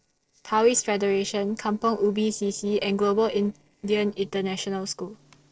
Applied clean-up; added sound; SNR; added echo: neural separator model SepFormer DNS4.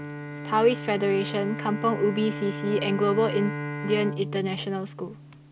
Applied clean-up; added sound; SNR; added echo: none; Bowed string instrument; 8 dB; none.